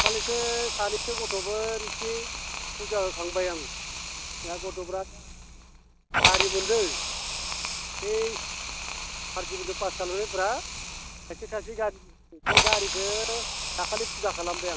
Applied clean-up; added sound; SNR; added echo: none; Hiss; -2 dB; none.